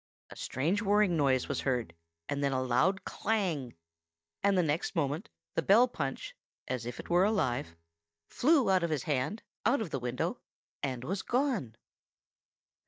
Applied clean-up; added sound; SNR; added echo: neural mask model DeepFilterNet 3.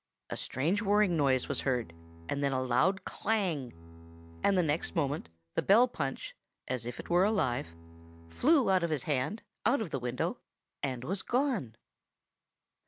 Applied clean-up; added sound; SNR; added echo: none; Bowed string instrument; 19 dB; none.